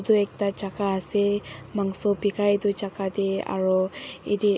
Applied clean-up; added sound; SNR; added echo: none; none; none; none.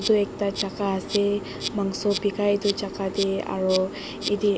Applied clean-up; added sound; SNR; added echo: none; Insect; 9 dB; none.